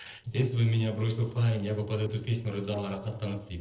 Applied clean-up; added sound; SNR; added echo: neural separator model SepFormer DNS4.